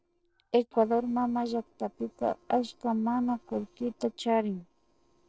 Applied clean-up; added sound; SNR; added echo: neural separator model SepFormer DNS4.